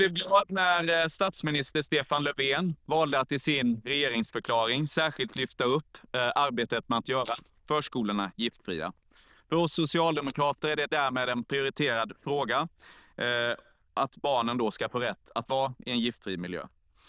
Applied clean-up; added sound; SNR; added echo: neural diffusion model UNIVERSE++.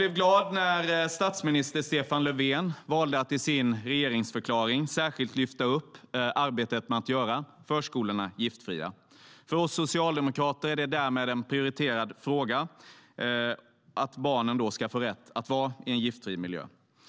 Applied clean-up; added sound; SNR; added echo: none; none; none; none.